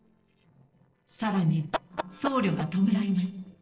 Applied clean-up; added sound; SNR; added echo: neural separator model SepFormer DNS4.